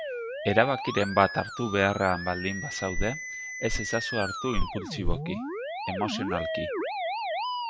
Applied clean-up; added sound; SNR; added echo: none; Musical instrument + Walk, footsteps; 2 dB; none.